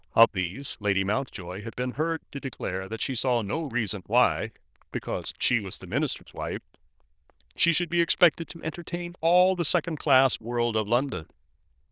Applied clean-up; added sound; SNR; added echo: neural diffusion model UNIVERSE++.